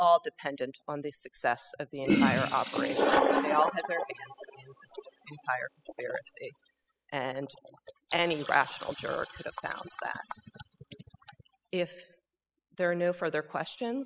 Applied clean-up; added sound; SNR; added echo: classical method spectral subtraction.